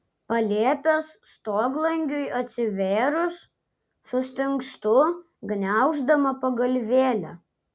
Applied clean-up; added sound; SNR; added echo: none; none; none; none.